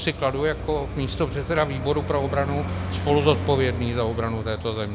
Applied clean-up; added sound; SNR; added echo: none; Traffic noise, roadway noise; 6 dB; none.